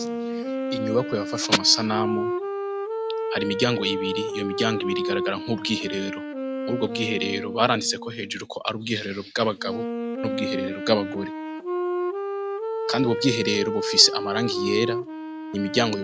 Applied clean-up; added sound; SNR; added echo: none; Wind instrument, woodwind instrument; 3 dB; none.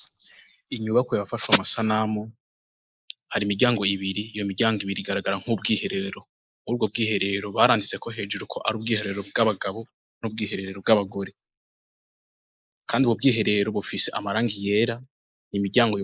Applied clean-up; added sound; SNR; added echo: neural mask model Resemble Enhance denoiser.